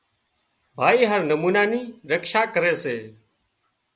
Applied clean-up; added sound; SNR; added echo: none; none; none; none.